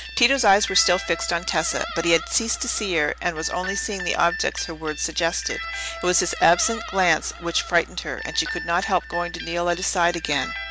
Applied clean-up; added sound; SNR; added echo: none; Guitar; 11 dB; none.